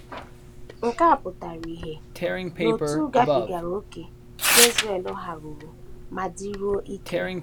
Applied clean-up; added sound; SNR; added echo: none; Tearing; 1 dB; none.